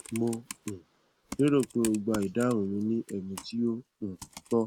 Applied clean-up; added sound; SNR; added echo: none; Computer keyboard; 16 dB; none.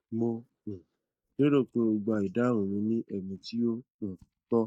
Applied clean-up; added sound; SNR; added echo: neural mask model DeepFilterNet 3.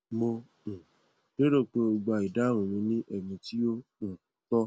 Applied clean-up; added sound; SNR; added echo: none; none; none; none.